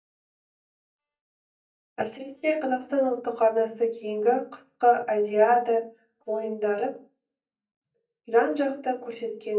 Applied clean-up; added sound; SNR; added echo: neural mask model DeepFilterNet 3.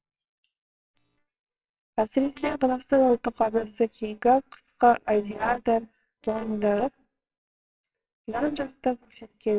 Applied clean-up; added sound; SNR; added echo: neural separator model SepFormer WHAMR!.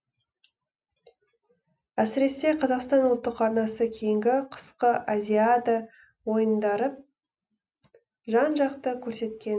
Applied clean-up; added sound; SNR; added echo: none; none; none; none.